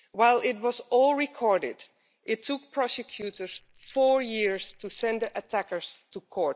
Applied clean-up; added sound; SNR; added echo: neural mask model Resemble Enhance denoiser.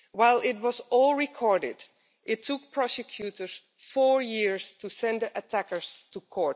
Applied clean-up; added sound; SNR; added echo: none; none; none; none.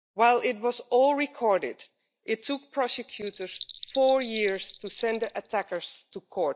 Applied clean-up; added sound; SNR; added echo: neural mask model DeepFilterNet 3.